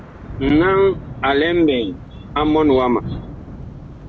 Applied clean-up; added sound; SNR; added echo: none; Thunder / Rain; 12 dB; none.